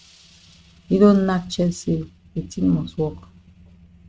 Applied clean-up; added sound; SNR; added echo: neural mask model RNNoise.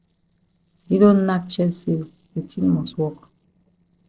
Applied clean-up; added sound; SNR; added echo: neural separator model SepFormer DNS4.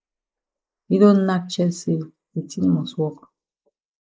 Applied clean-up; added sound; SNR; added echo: neural mask model Resemble Enhance denoiser.